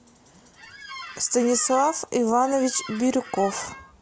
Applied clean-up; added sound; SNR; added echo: none; Squeak; 16 dB; none.